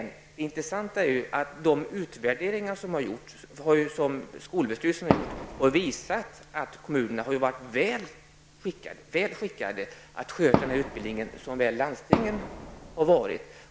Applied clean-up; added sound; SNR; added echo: none; Fireworks; 2 dB; none.